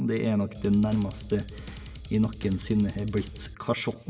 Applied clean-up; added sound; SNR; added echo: none; Drum kit; 13 dB; reverberation time 1.4 s.